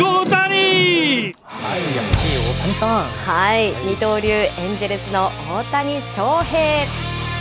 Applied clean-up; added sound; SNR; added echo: none; none; none; none.